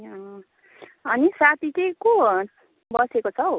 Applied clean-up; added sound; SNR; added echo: none; none; none; none.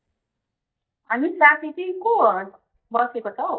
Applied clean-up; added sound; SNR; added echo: neural mask model DeepFilterNet 3.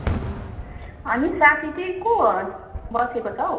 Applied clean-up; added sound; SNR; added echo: none; Fireworks; 10 dB; reverberation time 0.9 s.